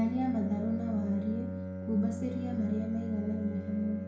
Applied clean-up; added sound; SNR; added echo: none; Bowed string instrument; 5 dB; reverberation time 0.6 s.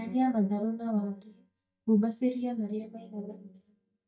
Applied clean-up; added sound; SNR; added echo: neural mask model DeepFilterNet 3.